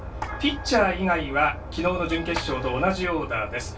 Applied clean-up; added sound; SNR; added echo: none; Wind instrument, woodwind instrument; 20 dB; reverberation time 0.1 s.